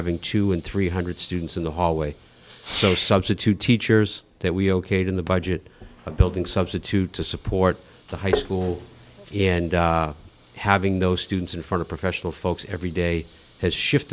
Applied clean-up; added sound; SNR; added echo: none; Fireworks; 18 dB; none.